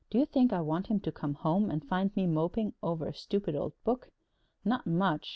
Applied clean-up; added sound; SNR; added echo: none; none; none; none.